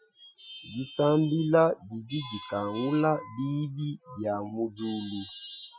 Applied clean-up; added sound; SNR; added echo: classical method Wiener filter.